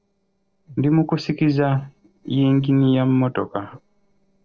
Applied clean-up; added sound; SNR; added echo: neural separator model SepFormer DNS4.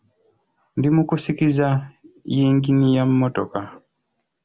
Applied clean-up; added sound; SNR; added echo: none; none; none; none.